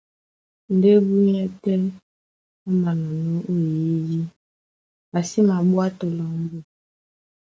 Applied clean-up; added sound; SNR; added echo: none; none; none; none.